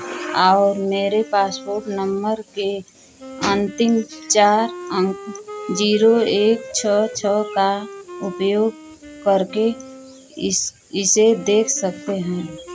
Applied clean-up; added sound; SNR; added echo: none; Wind instrument, woodwind instrument; 16 dB; none.